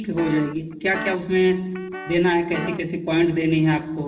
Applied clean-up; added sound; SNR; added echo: none; Guitar; 12 dB; reverberation time 0.2 s.